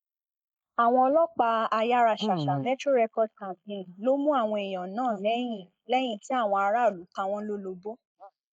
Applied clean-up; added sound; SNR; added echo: neural mask model Resemble Enhance denoiser.